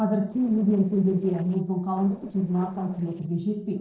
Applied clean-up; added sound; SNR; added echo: neural separator model SepFormer DNS4.